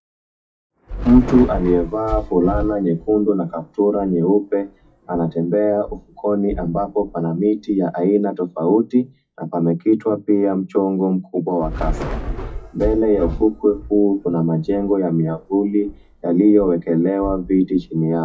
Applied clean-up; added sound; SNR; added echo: classical method WPE with log-MMSE.